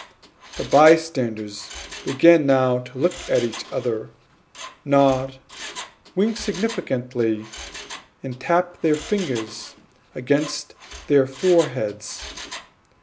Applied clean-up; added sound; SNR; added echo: none; Mechanisms; 17 dB; none.